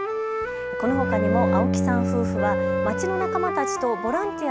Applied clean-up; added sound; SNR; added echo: none; Wind instrument, woodwind instrument + Bowed string instrument; -3 dB; none.